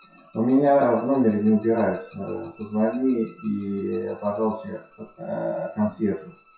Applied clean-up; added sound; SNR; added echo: classical method WPE with log-MMSE.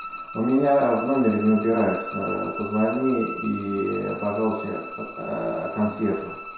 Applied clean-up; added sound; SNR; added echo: none; Bowed string instrument; 11 dB; reverberation time 0.7 s.